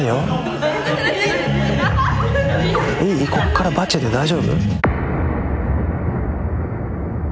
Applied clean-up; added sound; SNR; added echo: none; none; none; none.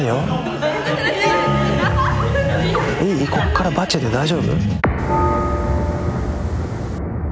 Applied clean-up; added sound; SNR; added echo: none; Bell; 7 dB; none.